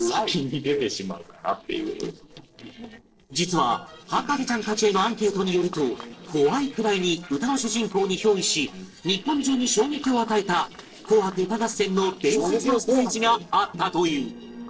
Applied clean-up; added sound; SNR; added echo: neural separator model SepFormer DNS4.